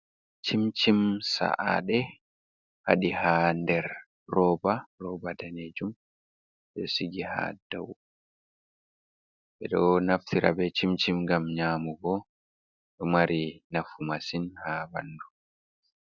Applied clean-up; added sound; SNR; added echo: none; none; none; none.